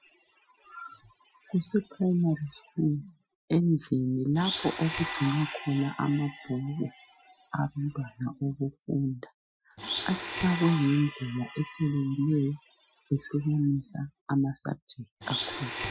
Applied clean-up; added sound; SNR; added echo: classical method Wiener filter.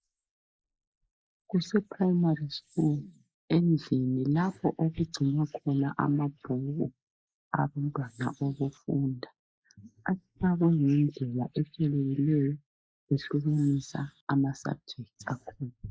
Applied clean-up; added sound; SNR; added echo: neural mask model Resemble Enhance denoiser.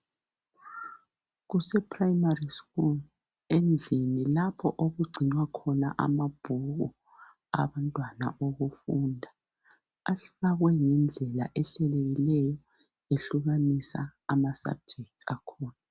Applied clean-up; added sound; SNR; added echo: none; none; none; none.